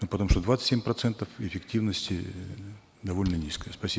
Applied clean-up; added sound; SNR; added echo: none; none; none; none.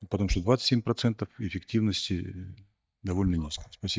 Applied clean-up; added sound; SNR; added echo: neural mask model DeepFilterNet 3.